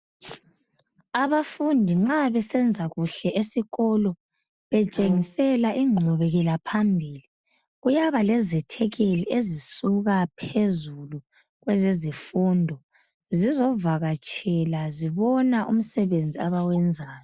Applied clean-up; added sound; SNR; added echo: neural separator model SepFormer DNS4.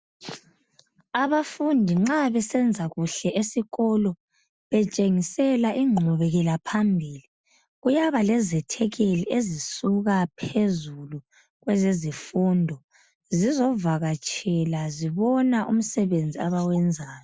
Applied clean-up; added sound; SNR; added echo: none; none; none; none.